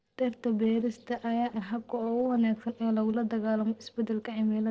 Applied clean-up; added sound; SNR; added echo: neural separator model SepFormer DNS4.